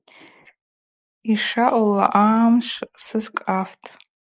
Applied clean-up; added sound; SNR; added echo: neural mask model Resemble Enhance denoiser.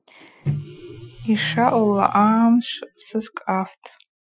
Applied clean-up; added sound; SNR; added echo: classical method Wiener filter.